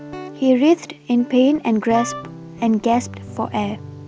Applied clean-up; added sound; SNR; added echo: none; Wind instrument, woodwind instrument + Guitar; 15 dB; none.